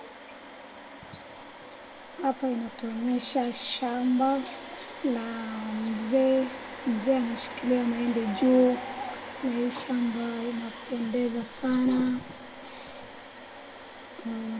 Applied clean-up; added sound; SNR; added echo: none; Domestic sounds, home sounds; 13 dB; reverberation time 0.7 s.